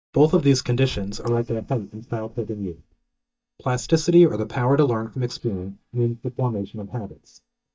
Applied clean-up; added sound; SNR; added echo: neural mask model DeepFilterNet 3.